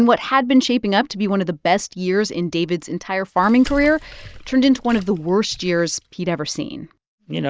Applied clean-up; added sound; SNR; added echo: neural mask model DeepFilterNet 3.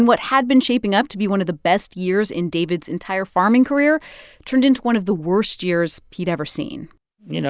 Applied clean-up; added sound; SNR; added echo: none; none; none; none.